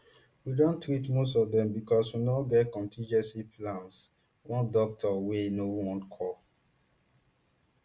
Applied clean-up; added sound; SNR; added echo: none; none; none; none.